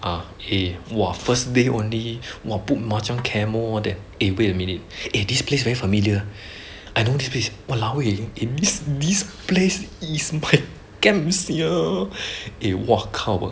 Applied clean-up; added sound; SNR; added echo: none; none; none; none.